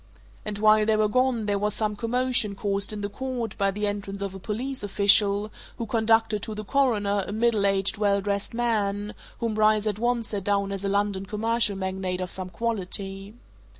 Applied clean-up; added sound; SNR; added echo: none; none; none; none.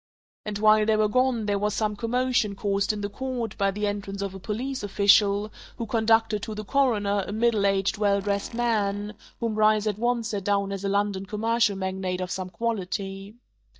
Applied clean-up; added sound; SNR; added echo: neural mask model DeepFilterNet 3.